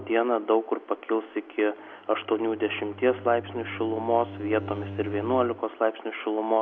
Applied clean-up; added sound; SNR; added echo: none; Bowed string instrument; 15 dB; none.